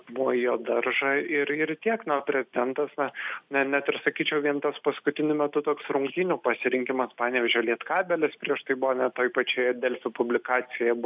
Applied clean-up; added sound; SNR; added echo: none; none; none; none.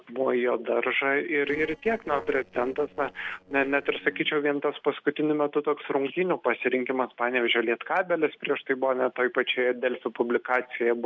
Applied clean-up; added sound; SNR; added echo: neural separator model SepFormer DNS4.